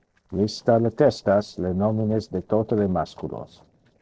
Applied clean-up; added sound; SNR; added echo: neural separator model SepFormer DNS4.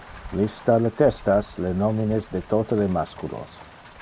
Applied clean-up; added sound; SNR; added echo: none; Rain; 19 dB; none.